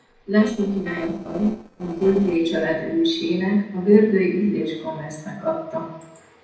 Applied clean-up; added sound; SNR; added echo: neural separator model SepFormer DNS4.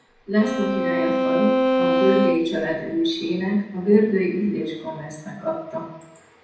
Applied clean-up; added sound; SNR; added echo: none; Bowed string instrument; -1 dB; reverberation time 0.8 s.